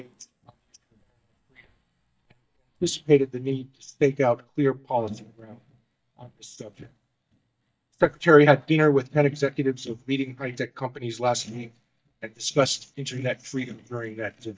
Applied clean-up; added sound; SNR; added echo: neural mask model DeepFilterNet 3.